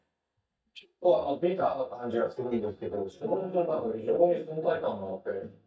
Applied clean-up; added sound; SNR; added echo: neural mask model DeepFilterNet 3.